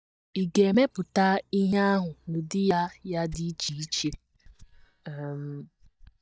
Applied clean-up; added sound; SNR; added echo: neural mask model DeepFilterNet 3.